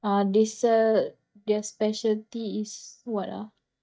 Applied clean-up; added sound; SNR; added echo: neural mask model DeepFilterNet 3.